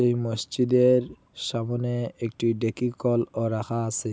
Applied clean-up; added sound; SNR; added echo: none; none; none; none.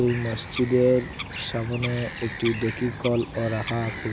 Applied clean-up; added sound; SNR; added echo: none; Bird vocalization, bird call, bird song; 9 dB; none.